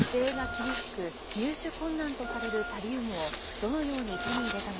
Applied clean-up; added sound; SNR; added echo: none; Wind instrument, woodwind instrument; 8 dB; none.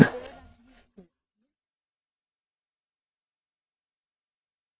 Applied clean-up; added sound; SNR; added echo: neural mask model DeepFilterNet 3.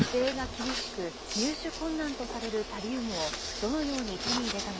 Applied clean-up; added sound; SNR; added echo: none; none; none; none.